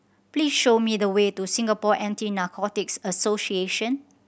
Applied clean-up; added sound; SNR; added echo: none; none; none; none.